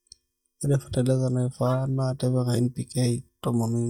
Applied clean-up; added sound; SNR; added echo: neural mask model DeepFilterNet 3.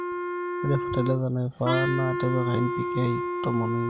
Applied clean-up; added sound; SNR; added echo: none; Wind instrument, woodwind instrument; 2 dB; none.